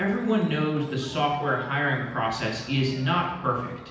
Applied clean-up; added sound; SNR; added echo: none; Crowd; 20 dB; reverberation time 0.9 s.